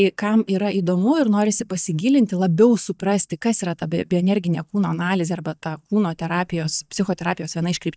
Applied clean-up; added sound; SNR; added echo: neural mask model DeepFilterNet 3.